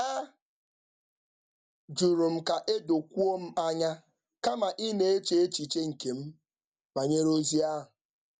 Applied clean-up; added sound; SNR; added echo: none; none; none; none.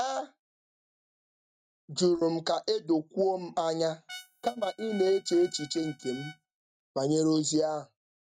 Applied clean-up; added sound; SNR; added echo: neural mask model RNNoise.